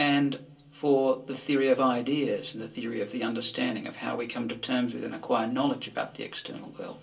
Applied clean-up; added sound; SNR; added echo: none; none; none; reverberation time 0.2 s.